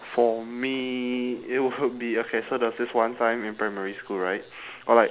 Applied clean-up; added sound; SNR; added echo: none; none; none; none.